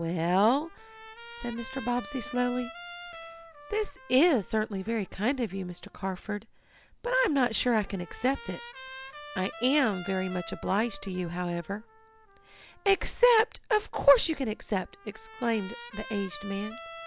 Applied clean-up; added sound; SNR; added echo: none; Trumpet; 17 dB; none.